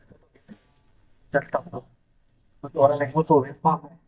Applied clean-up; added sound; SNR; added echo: neural mask model DeepFilterNet 3.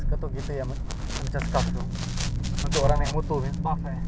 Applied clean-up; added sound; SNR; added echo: none; none; none; none.